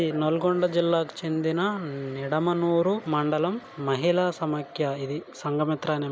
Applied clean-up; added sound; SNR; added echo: none; none; none; none.